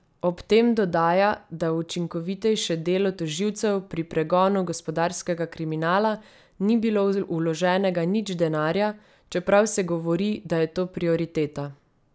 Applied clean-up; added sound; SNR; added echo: none; none; none; none.